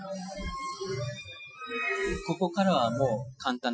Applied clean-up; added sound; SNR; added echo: classical method Wiener filter.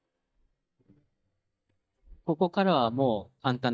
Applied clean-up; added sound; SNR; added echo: neural mask model DeepFilterNet 3.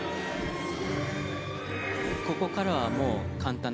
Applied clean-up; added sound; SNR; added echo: none; Whoosh, swoosh, swish + Cupboard open or close / Door; 12 dB; none.